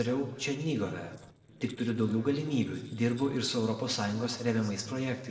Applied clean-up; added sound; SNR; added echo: neural separator model SepFormer DNS4.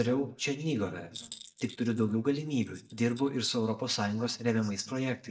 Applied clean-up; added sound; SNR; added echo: neural mask model DeepFilterNet 3.